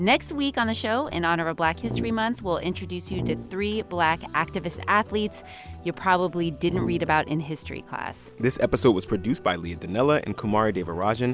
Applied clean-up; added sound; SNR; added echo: none; Brass instrument; 9 dB; none.